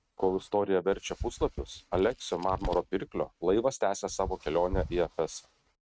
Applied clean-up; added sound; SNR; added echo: neural mask model RNNoise.